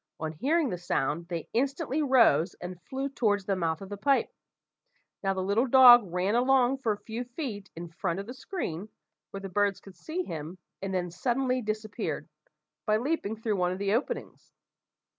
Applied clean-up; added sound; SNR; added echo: none; none; none; none.